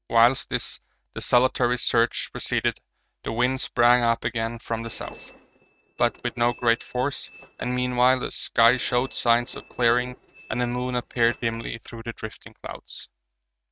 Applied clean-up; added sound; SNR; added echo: neural mask model RNNoise.